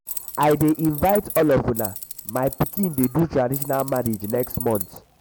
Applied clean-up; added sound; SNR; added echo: none; Keys jangling; 11 dB; none.